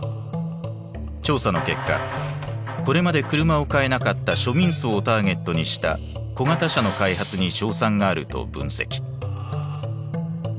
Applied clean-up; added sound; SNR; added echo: none; none; none; none.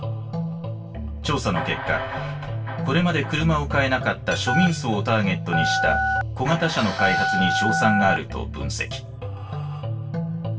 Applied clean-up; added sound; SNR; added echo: none; Telephone; 1 dB; reverberation time 0.2 s.